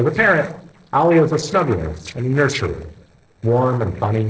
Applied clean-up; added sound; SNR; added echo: neural separator model SepFormer DNS4.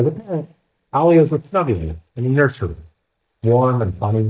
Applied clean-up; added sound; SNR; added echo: neural mask model DeepFilterNet 3.